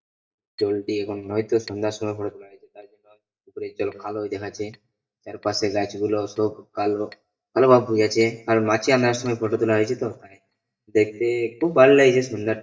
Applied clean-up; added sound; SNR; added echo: neural mask model DeepFilterNet 3.